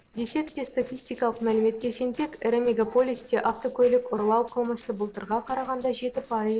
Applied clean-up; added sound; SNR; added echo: neural separator model SepFormer DNS4.